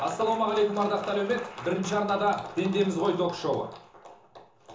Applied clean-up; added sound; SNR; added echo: none; none; none; reverberation time 0.8 s.